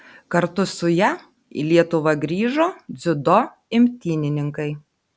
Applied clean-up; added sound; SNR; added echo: none; none; none; none.